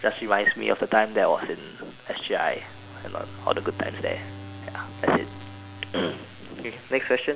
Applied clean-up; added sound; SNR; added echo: none; Bowed string instrument; 16 dB; none.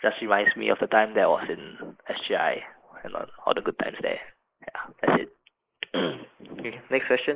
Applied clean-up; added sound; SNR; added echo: neural mask model Resemble Enhance denoiser.